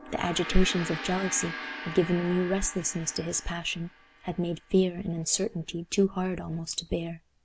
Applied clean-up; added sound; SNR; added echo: none; Gong; 13 dB; none.